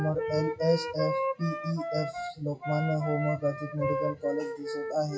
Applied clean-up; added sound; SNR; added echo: classical method WPE with log-MMSE.